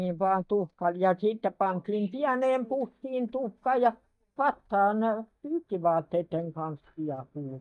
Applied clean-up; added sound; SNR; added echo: neural mask model DeepFilterNet 3.